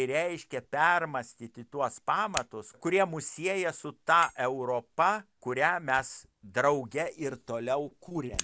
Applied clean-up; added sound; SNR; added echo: none; Fire; 18 dB; none.